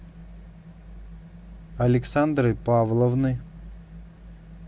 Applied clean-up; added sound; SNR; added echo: none; none; none; none.